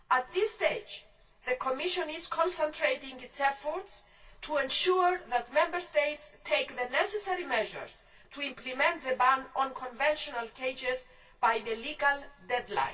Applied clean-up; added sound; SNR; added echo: none; none; none; reverberation time 0.2 s.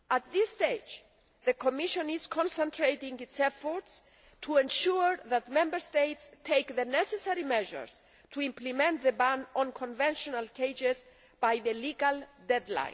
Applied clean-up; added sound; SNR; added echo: none; none; none; none.